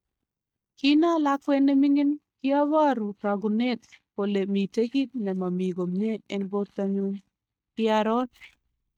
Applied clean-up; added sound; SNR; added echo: neural mask model DeepFilterNet 3.